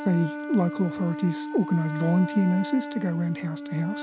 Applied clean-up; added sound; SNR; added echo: none; Wind instrument, woodwind instrument; 9 dB; none.